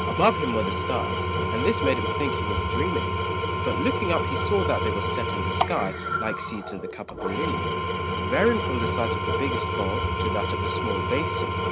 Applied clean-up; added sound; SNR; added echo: none; Engine / Tools; -3 dB; none.